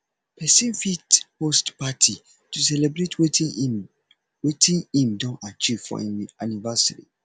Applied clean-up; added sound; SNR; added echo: none; none; none; none.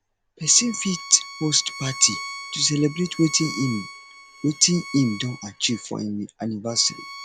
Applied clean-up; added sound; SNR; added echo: none; Bowed string instrument; 14 dB; none.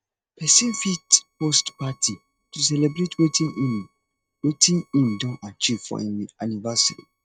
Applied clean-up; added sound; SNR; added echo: neural mask model RNNoise.